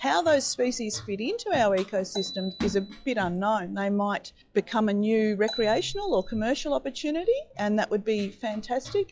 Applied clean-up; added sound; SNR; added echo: classical method log-MMSE.